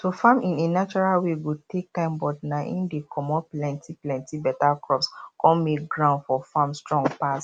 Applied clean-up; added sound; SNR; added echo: none; none; none; none.